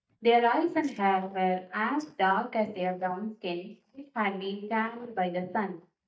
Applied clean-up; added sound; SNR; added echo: neural mask model DeepFilterNet 3.